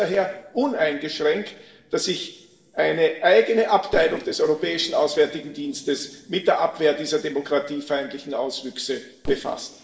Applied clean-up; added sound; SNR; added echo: neural separator model SepFormer DNS4.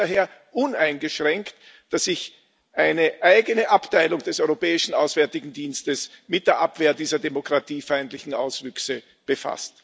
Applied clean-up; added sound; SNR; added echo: none; none; none; none.